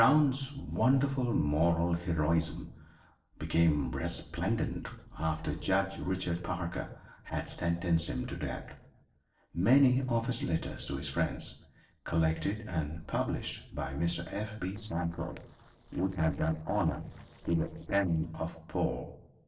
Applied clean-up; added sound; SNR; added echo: neural separator model SepFormer DNS4.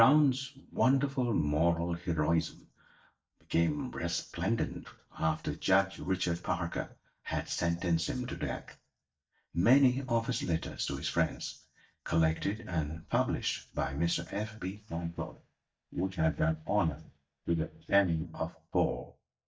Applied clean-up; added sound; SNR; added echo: neural mask model DeepFilterNet 3.